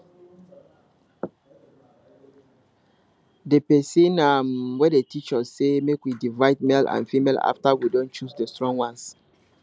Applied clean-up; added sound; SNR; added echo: none; none; none; none.